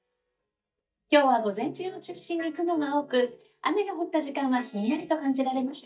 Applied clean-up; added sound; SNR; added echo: neural mask model DeepFilterNet 3.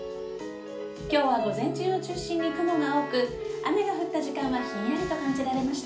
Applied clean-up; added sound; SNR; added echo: none; Wind instrument, woodwind instrument; 13 dB; reverberation time 0.4 s.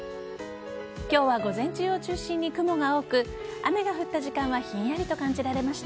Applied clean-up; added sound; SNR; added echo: none; none; none; none.